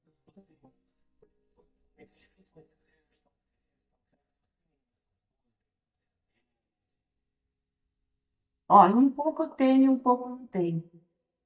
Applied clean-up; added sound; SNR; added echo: neural mask model DeepFilterNet 3.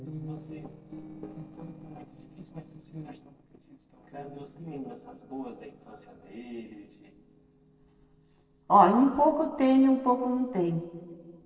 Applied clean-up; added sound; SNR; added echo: neural separator model SepFormer DNS4.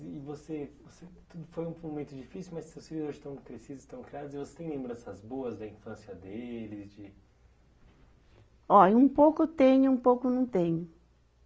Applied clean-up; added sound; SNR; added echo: none; none; none; none.